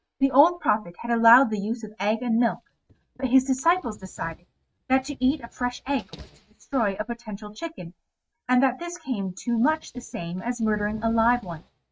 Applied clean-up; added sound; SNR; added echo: neural mask model RNNoise.